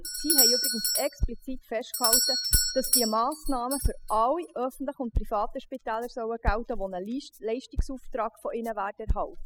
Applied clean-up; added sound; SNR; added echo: classical method spectral subtraction.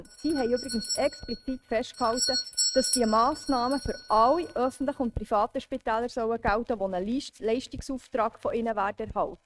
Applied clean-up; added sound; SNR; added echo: neural mask model RNNoise.